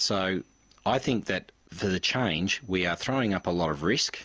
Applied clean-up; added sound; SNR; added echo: none; none; none; none.